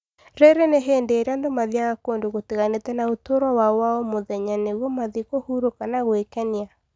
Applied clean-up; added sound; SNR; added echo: none; none; none; none.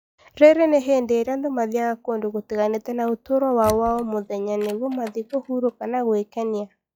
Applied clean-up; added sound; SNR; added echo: classical method log-MMSE.